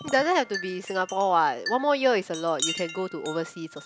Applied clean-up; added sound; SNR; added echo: none; Wind chime; 11 dB; none.